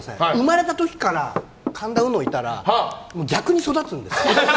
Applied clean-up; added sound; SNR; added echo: none; Knock / Wood; 12 dB; none.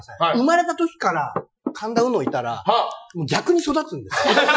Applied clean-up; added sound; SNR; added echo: classical method Wiener filter.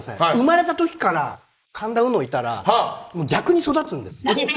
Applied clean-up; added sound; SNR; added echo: neural mask model Resemble Enhance denoiser.